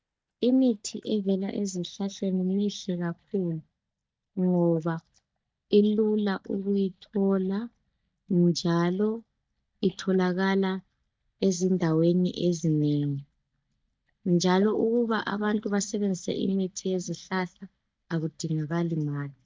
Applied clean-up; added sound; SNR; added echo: neural mask model DeepFilterNet 3.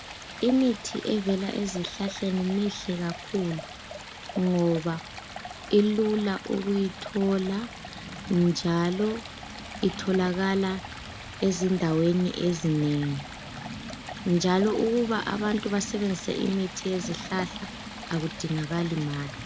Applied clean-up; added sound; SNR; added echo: none; Stream; 12 dB; none.